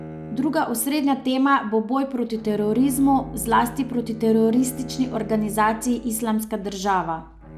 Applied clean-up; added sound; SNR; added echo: none; Bowed string instrument; 15 dB; none.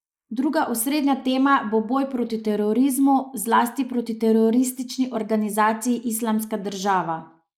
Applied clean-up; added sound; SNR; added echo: neural mask model Resemble Enhance denoiser.